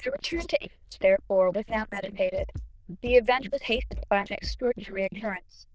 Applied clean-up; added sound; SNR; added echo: neural diffusion model UNIVERSE++.